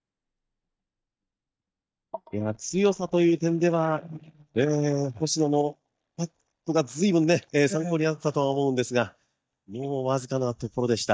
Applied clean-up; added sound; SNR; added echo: neural mask model DeepFilterNet 3.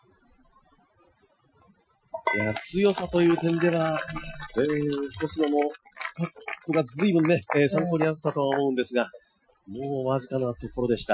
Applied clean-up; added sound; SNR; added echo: classical method Wiener filter.